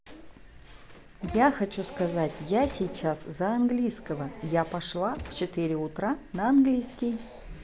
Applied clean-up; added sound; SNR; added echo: none; Gunshot, gunfire; 16 dB; none.